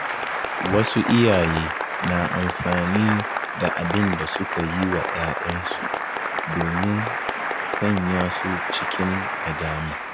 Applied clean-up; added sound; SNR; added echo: none; Applause; 2 dB; none.